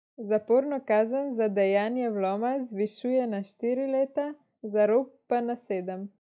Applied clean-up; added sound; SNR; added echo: none; none; none; none.